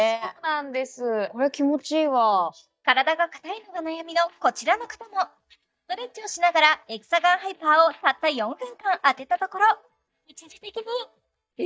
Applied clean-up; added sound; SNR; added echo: neural mask model DeepFilterNet 3.